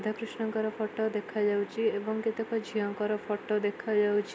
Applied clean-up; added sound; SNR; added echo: none; none; none; none.